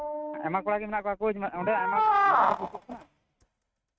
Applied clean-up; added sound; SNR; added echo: neural mask model RNNoise.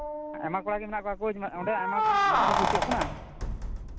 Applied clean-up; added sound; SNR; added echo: none; Keys jangling; -5 dB; none.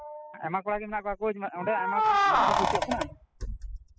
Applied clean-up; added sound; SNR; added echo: classical method spectral subtraction.